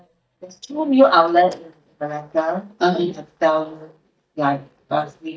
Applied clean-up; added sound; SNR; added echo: neural mask model DeepFilterNet 3.